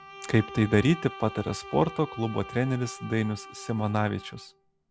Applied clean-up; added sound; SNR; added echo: none; Bowed string instrument; 16 dB; none.